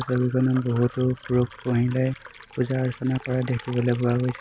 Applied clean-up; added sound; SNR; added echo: none; Liquid; 19 dB; none.